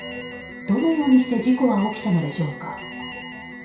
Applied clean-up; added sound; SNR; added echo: none; Alarm; 15 dB; reverberation time 0.6 s.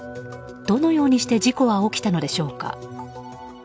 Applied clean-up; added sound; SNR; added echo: none; none; none; none.